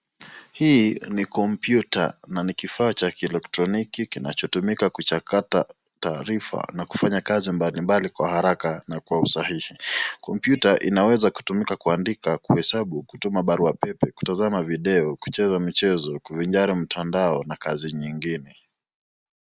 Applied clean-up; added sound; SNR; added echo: none; none; none; none.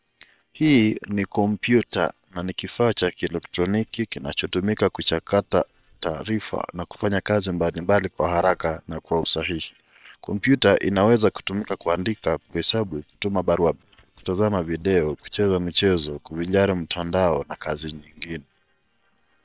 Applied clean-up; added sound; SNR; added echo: neural separator model SepFormer WHAM!.